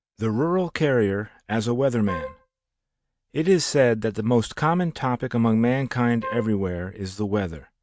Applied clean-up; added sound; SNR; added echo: neural mask model RNNoise.